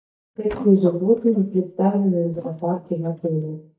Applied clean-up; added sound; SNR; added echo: neural mask model DeepFilterNet 3.